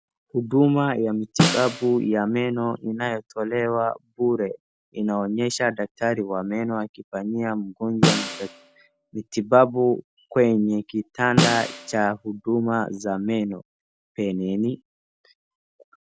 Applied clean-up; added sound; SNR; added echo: none; Snare drum; 2 dB; none.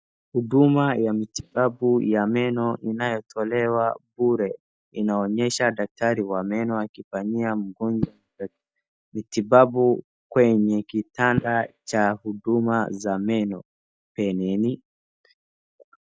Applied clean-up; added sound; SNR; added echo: neural mask model DeepFilterNet 3.